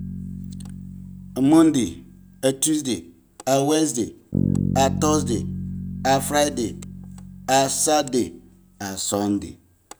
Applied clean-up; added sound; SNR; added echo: none; Bass guitar; 8 dB; none.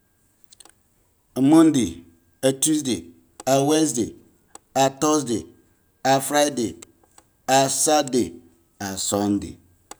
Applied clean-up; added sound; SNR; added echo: none; none; none; none.